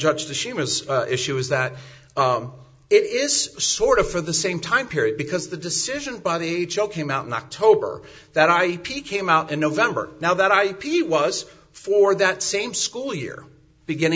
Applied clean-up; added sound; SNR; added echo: none; none; none; none.